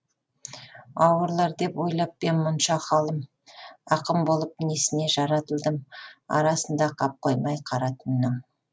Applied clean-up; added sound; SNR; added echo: none; none; none; none.